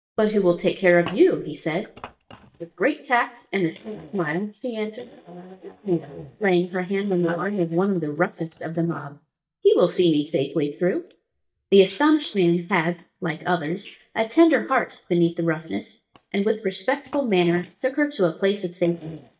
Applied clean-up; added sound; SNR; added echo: neural mask model DeepFilterNet 3.